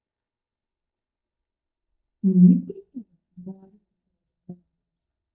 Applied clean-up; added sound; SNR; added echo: neural mask model DeepFilterNet 3.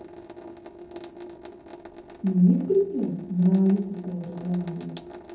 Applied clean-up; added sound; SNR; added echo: none; Sink (filling or washing) / Water tap, faucet; 16 dB; reverberation time 0.9 s.